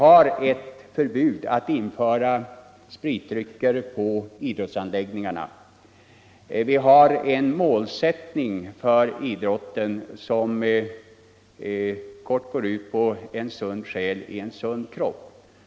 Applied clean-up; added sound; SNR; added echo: none; none; none; none.